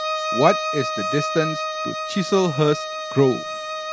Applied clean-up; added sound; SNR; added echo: none; Bowed string instrument; 4 dB; none.